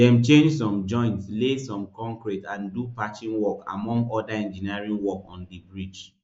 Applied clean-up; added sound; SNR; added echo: neural mask model Resemble Enhance denoiser.